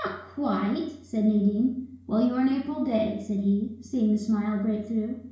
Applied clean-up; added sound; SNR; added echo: none; none; none; reverberation time 0.6 s.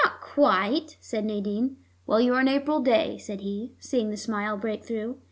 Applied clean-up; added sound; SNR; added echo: none; none; none; none.